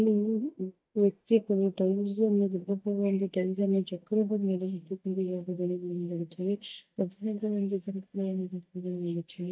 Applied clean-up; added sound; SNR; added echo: neural mask model DeepFilterNet 3.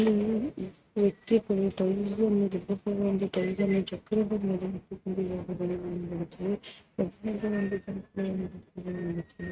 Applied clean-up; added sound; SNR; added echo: neural mask model RNNoise.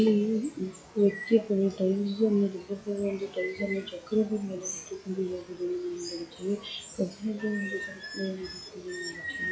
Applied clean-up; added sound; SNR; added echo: classical method log-MMSE.